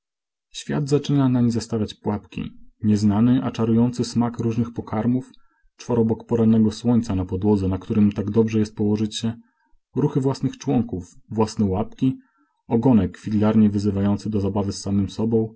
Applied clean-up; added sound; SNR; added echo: none; none; none; none.